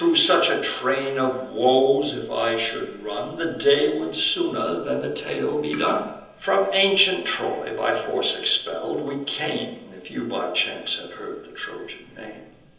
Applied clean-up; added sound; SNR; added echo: none; none; none; reverberation time 0.9 s.